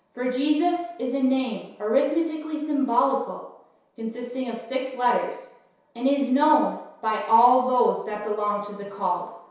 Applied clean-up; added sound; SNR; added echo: none; none; none; reverberation time 0.7 s.